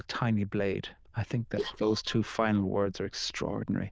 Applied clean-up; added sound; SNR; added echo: neural diffusion model UNIVERSE++.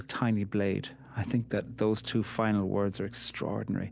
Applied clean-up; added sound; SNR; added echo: none; none; none; none.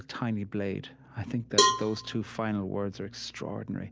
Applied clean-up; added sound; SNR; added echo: none; Cowbell; -3 dB; none.